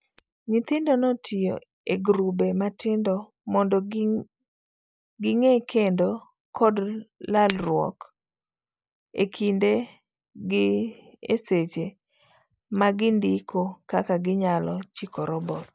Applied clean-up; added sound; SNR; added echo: neural mask model DeepFilterNet 3.